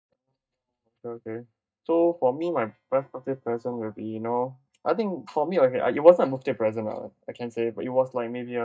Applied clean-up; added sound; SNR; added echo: neural mask model DeepFilterNet 3.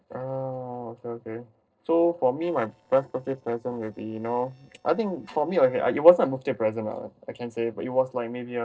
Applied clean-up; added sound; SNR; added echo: neural separator model SepFormer DNS4.